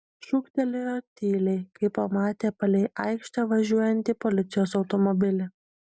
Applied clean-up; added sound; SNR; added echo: none; none; none; none.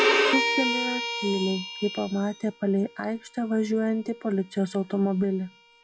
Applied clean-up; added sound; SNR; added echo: classical method log-MMSE.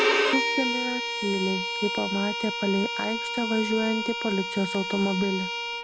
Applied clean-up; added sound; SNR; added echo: none; Bowed string instrument; 0 dB; none.